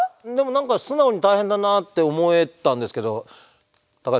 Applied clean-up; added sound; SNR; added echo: none; none; none; none.